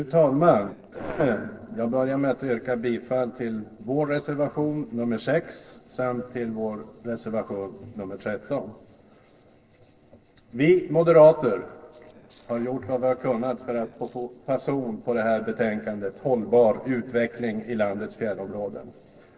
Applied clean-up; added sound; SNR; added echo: neural separator model SepFormer DNS4.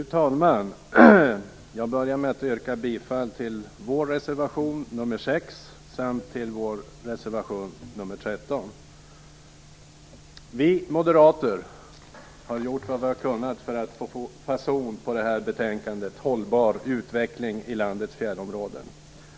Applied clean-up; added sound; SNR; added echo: none; none; none; none.